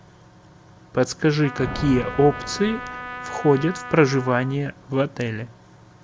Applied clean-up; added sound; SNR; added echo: none; Trumpet + Thunder; 13 dB; none.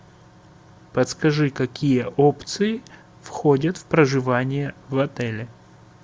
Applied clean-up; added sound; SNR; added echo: none; none; none; none.